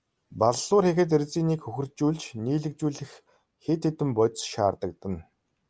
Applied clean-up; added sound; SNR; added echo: none; none; none; none.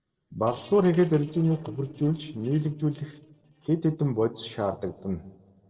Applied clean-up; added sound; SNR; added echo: neural separator model SepFormer DNS4.